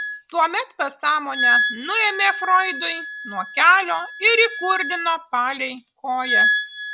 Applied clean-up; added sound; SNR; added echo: none; Wind instrument, woodwind instrument; 4 dB; none.